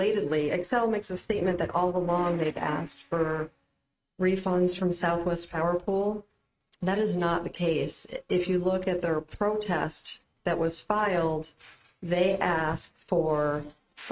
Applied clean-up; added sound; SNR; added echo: neural mask model RNNoise.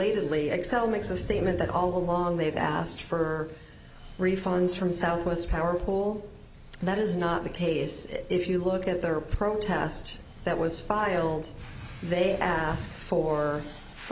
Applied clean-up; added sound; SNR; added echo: none; none; none; none.